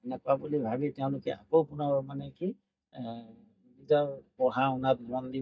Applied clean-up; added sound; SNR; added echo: neural mask model DeepFilterNet 3.